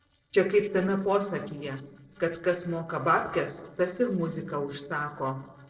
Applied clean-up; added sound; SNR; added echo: neural separator model SepFormer DNS4.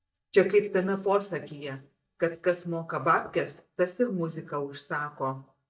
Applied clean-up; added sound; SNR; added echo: neural mask model DeepFilterNet 3.